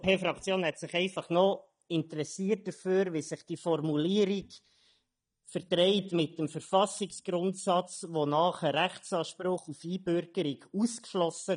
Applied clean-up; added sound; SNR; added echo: neural mask model DeepFilterNet 3.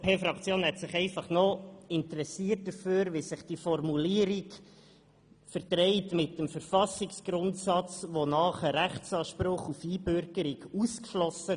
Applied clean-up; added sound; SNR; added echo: none; none; none; none.